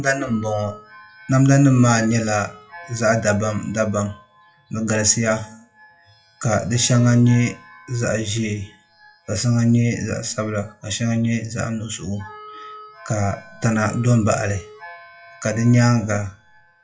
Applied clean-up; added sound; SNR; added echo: classical method WPE with log-MMSE.